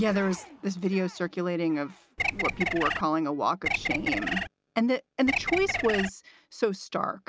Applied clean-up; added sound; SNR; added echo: none; Bird; 1 dB; none.